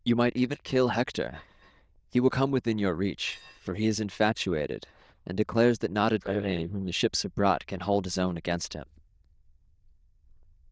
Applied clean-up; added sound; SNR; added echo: neural diffusion model UNIVERSE++.